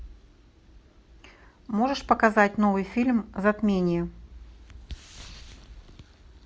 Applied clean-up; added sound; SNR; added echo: none; none; none; none.